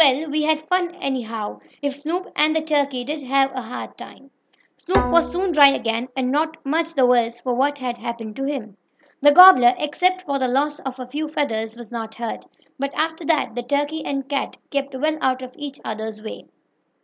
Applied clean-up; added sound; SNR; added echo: none; Bowed string instrument; 7 dB; none.